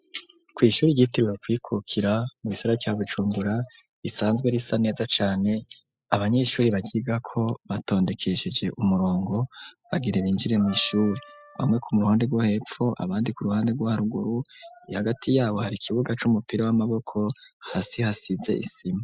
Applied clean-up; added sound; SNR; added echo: classical method spectral subtraction.